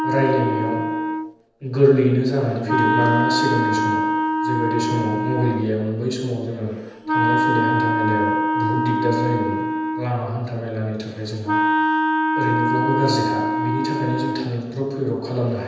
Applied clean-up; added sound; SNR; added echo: none; Wind instrument, woodwind instrument; -1 dB; reverberation time 1.1 s.